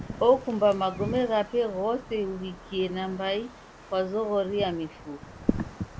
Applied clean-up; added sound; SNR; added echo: none; Wind; 10 dB; none.